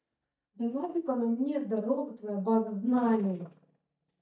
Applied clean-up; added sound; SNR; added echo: neural mask model DeepFilterNet 3.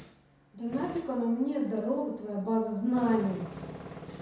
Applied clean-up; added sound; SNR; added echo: none; Tools; 14 dB; reverberation time 0.7 s.